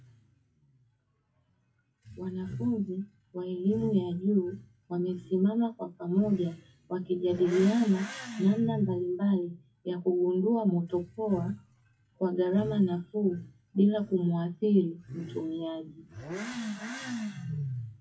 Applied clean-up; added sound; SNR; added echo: classical method WPE with log-MMSE.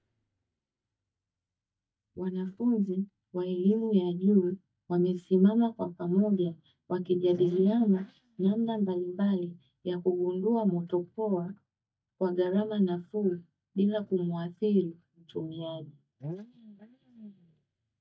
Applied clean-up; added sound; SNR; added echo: neural mask model DeepFilterNet 3.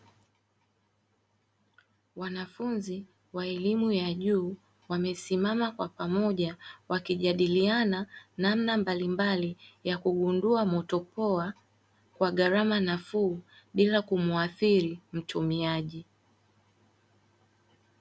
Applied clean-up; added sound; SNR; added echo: none; none; none; none.